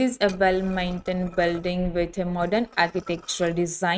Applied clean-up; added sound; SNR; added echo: neural mask model RNNoise.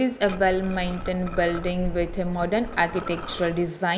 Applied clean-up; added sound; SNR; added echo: none; Liquid; 9 dB; none.